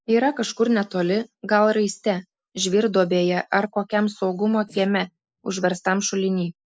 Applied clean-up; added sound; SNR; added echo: neural mask model Resemble Enhance denoiser.